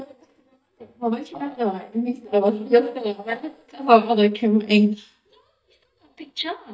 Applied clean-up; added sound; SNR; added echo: neural mask model DeepFilterNet 3.